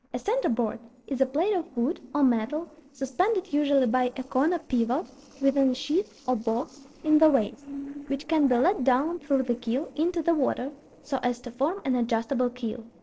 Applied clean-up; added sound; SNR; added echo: neural separator model SepFormer DNS4.